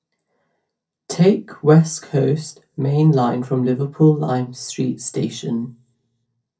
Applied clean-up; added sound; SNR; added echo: none; none; none; reverberation time 0.3 s.